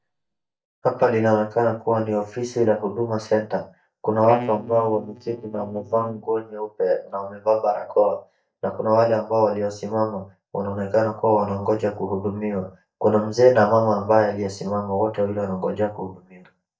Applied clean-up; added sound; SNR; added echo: neural mask model DeepFilterNet 3.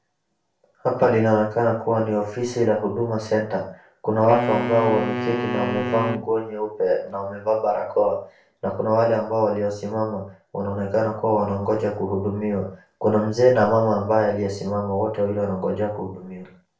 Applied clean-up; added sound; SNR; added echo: none; Wind instrument, woodwind instrument; 6 dB; reverberation time 0.4 s.